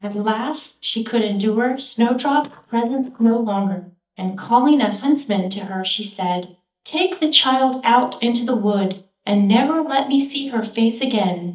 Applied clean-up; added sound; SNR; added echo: neural mask model DeepFilterNet 3.